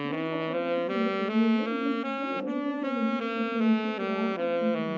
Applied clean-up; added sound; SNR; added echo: none; Wind instrument, woodwind instrument; 0 dB; reverberation time 0.9 s.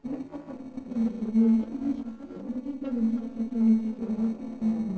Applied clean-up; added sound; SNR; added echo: neural separator model SepFormer DNS4.